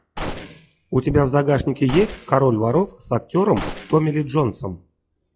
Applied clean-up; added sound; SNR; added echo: classical method log-MMSE.